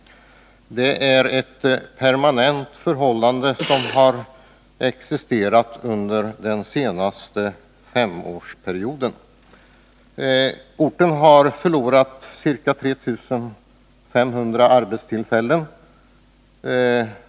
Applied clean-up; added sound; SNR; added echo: none; none; none; none.